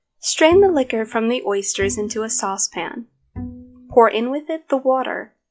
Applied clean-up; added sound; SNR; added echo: classical method log-MMSE.